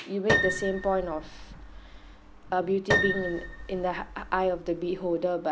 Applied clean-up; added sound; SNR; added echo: none; Piano; 3 dB; none.